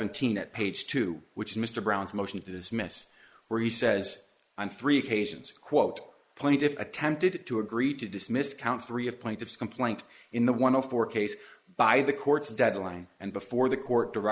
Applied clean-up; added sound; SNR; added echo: neural mask model Resemble Enhance denoiser.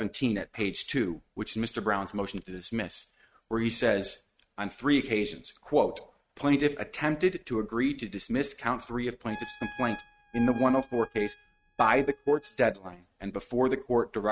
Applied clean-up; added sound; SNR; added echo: neural mask model RNNoise.